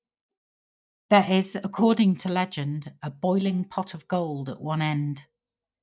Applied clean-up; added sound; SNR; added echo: neural mask model DeepFilterNet 3.